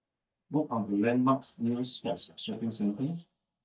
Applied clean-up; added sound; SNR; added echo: neural mask model DeepFilterNet 3.